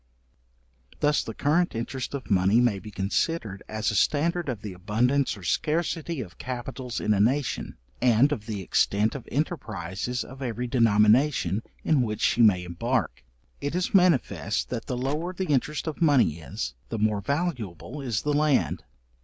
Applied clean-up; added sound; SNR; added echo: none; Crushing; 10 dB; none.